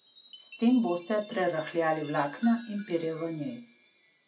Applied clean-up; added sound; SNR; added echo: none; Chime; 19 dB; none.